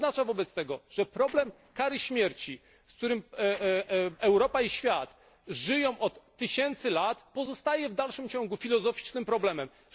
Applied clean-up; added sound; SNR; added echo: neural separator model SepFormer DNS4.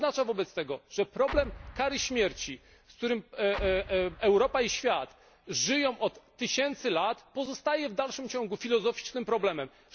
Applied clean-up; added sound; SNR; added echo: none; Explosion; 13 dB; none.